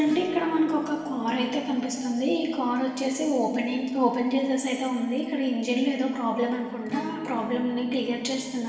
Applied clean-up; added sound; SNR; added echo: none; Acoustic guitar / Strum; 17 dB; reverberation time 1.2 s.